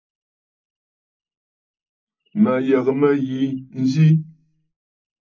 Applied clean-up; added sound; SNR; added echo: none; none; none; reverberation time 0.4 s.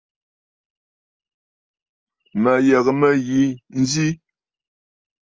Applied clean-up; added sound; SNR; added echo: none; none; none; none.